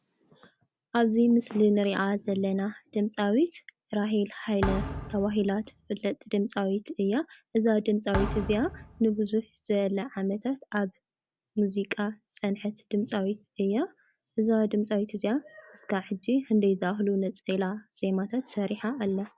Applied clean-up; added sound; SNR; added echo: none; Thump, thud; 8 dB; none.